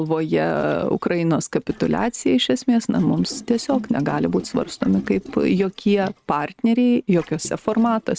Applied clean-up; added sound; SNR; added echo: neural mask model RNNoise.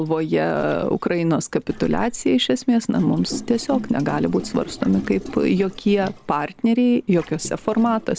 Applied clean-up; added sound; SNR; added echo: none; Gurgling; 15 dB; none.